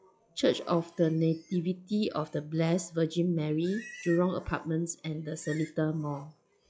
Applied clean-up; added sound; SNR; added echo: classical method log-MMSE.